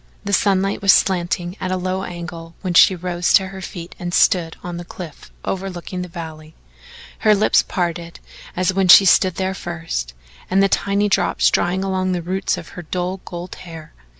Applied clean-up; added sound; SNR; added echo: none; none; none; none.